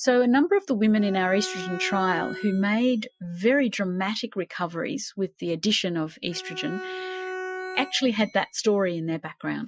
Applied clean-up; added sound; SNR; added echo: classical method Wiener filter.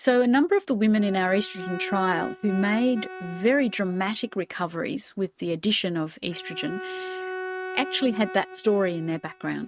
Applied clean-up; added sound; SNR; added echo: neural mask model RNNoise.